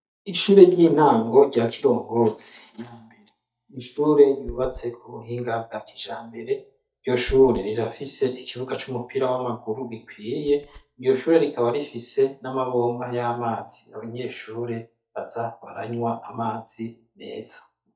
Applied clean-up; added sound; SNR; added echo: neural mask model DeepFilterNet 3.